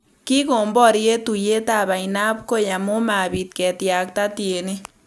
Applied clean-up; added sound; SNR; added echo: none; none; none; none.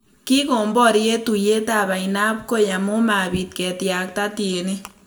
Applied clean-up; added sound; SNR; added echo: none; none; none; reverberation time 0.5 s.